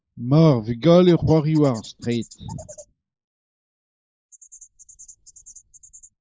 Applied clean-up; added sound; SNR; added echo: neural mask model Resemble Enhance denoiser.